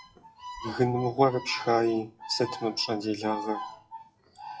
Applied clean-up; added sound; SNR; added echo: classical method WPE with log-MMSE.